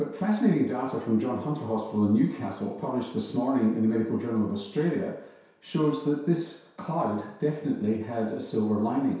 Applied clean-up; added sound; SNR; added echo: none; none; none; reverberation time 0.7 s.